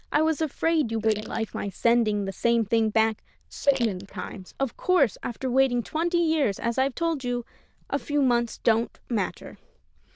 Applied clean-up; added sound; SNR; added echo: neural diffusion model UNIVERSE++.